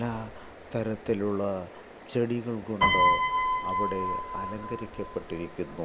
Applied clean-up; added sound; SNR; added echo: none; Piano; -2 dB; none.